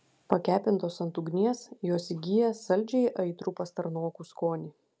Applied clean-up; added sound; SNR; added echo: none; none; none; none.